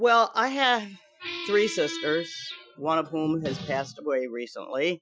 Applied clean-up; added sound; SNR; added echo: classical method Wiener filter.